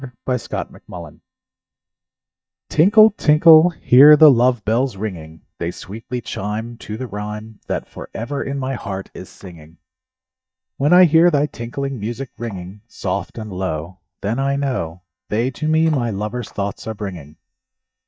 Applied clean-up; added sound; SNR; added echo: neural mask model DeepFilterNet 3.